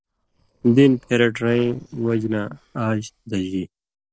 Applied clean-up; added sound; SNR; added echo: neural separator model SepFormer DNS4.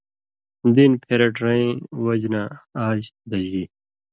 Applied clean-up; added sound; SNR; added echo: none; none; none; none.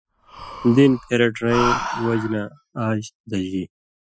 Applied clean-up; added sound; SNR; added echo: classical method Wiener filter.